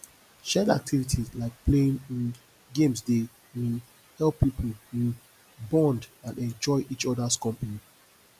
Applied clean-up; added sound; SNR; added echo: none; none; none; none.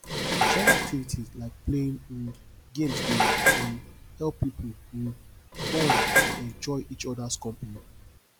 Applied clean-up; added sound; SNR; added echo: none; Dishes, pots, and pans; -4 dB; none.